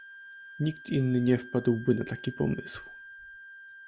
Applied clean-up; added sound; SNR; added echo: none; Wind instrument, woodwind instrument; 17 dB; none.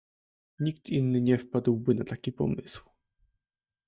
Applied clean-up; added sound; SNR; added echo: neural mask model DeepFilterNet 3.